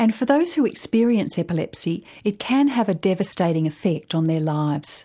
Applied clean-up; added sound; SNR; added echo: none; none; none; none.